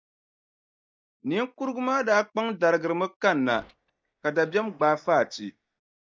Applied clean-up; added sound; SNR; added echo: neural mask model DeepFilterNet 3.